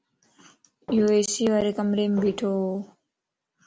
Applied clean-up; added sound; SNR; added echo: none; Walk, footsteps; 12 dB; none.